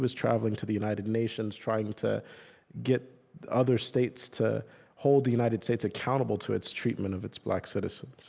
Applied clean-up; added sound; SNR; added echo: none; none; none; none.